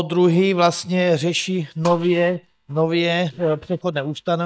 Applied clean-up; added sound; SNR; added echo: neural mask model DeepFilterNet 3.